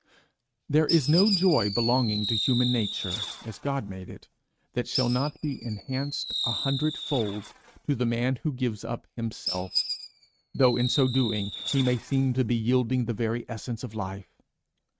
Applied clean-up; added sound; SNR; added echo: neural mask model RNNoise.